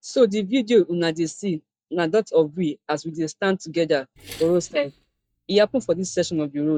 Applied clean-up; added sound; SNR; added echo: neural mask model DeepFilterNet 3.